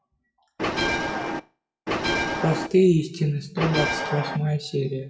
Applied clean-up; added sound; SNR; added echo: classical method WPE with log-MMSE.